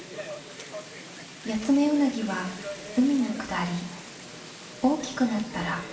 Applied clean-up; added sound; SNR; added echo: none; Wind; 15 dB; reverberation time 1.0 s.